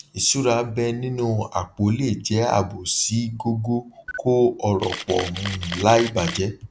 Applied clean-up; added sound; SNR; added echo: none; Camera; 11 dB; none.